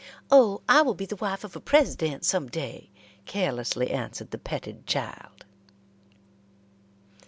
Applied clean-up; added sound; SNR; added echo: none; none; none; none.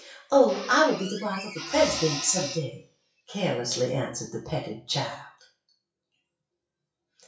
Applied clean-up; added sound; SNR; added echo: classical method WPE with log-MMSE.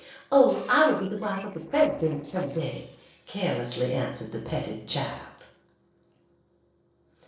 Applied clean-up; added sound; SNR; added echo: neural separator model SepFormer DNS4.